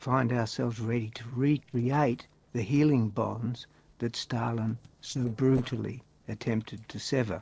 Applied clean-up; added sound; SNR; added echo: neural separator model SepFormer DNS4.